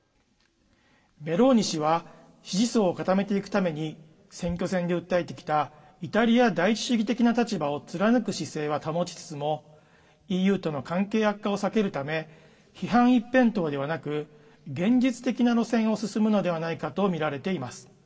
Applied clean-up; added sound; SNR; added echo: none; none; none; reverberation time 0.2 s.